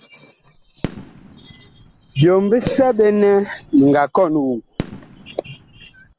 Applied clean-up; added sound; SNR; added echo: none; Fireworks; 16 dB; none.